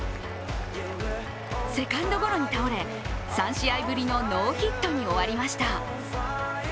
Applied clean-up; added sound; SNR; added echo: none; none; none; none.